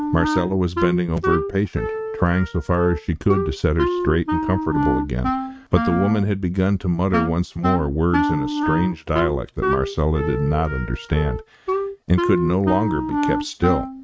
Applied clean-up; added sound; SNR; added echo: neural mask model RNNoise.